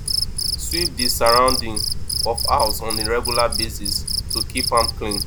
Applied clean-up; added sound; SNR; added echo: none; Cricket; 0 dB; none.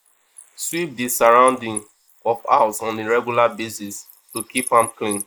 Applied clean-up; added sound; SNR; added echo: neural mask model Resemble Enhance denoiser.